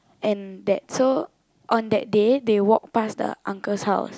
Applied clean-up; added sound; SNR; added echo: none; none; none; none.